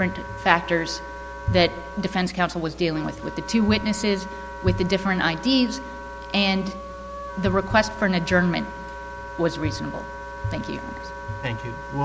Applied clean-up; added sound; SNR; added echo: none; Wind instrument, woodwind instrument; 12 dB; none.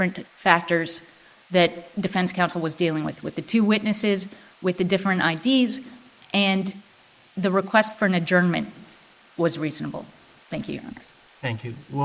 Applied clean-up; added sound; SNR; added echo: neural mask model Resemble Enhance denoiser.